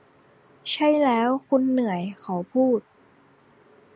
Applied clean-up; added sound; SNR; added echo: none; none; none; none.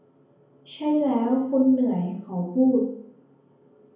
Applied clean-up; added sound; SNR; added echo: none; none; none; reverberation time 0.7 s.